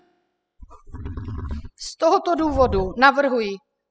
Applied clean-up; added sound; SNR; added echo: classical method spectral subtraction.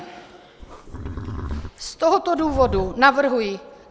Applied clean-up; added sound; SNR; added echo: none; Livestock, farm animals, working animals; 10 dB; none.